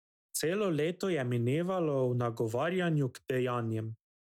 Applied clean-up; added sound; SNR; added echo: none; none; none; none.